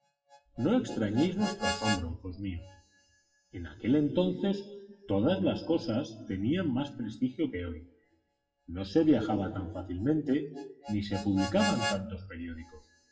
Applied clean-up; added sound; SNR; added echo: classical method WPE with log-MMSE.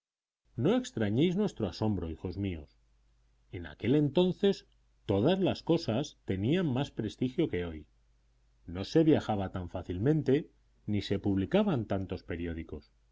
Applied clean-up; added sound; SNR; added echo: none; none; none; none.